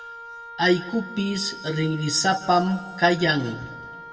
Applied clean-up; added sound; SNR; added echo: none; Wind instrument, woodwind instrument; 15 dB; reverberation time 1.2 s.